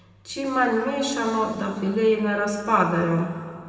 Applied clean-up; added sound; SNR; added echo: none; none; none; reverberation time 2.1 s.